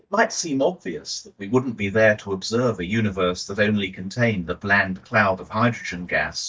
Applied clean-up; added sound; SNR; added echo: neural mask model DeepFilterNet 3.